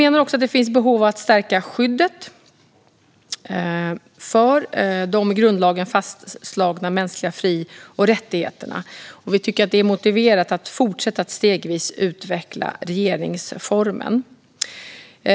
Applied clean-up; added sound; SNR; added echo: none; none; none; none.